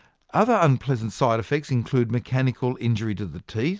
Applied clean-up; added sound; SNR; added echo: none; none; none; none.